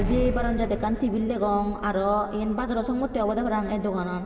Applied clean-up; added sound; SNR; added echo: none; Explosion; 8 dB; reverberation time 2.8 s.